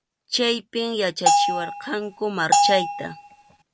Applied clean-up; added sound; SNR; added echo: none; Bell; -4 dB; none.